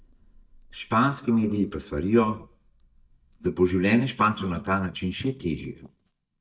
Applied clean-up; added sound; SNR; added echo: neural mask model DeepFilterNet 3.